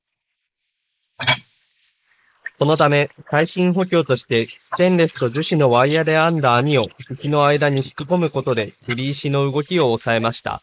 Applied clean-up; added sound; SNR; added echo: neural mask model Resemble Enhance denoiser.